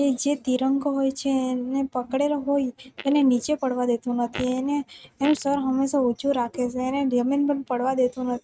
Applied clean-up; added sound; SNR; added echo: neural mask model RNNoise.